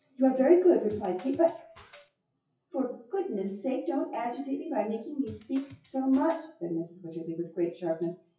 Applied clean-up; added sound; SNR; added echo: classical method WPE with log-MMSE.